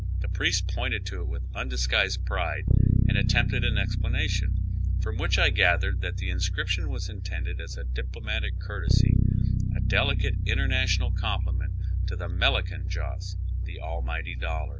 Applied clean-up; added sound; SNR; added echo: none; Bass guitar; -5 dB; none.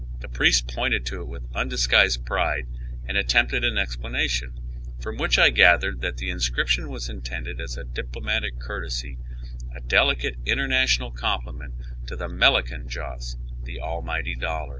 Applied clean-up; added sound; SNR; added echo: none; none; none; none.